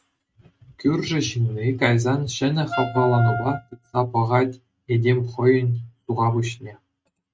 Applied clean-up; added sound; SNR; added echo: neural mask model RNNoise.